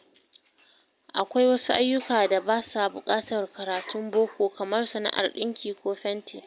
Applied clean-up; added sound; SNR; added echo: none; none; none; none.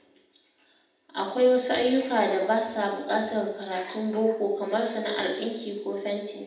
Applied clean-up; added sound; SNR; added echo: none; none; none; reverberation time 0.8 s.